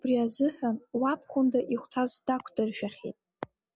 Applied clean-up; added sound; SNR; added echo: none; none; none; none.